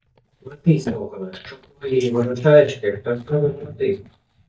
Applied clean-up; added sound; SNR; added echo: neural mask model DeepFilterNet 3.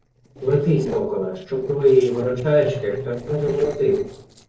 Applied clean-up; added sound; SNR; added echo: neural separator model SepFormer DNS4.